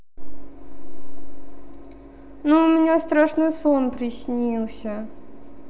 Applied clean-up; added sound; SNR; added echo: none; none; none; reverberation time 2.1 s.